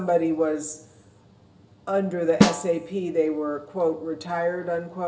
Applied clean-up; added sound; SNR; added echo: none; Snare drum; -1 dB; reverberation time 0.4 s.